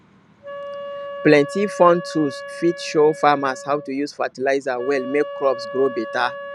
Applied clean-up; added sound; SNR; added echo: none; Wind instrument, woodwind instrument; 12 dB; none.